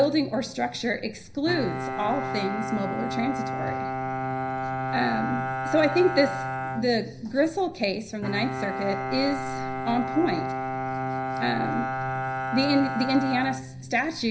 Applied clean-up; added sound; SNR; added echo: none; Bowed string instrument; 3 dB; reverberation time 0.5 s.